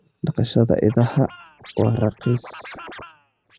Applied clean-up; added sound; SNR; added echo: neural mask model RNNoise.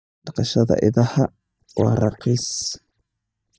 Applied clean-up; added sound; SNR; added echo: neural mask model DeepFilterNet 3.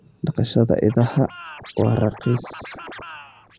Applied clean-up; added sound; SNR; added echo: none; Scratching (performance technique); 17 dB; none.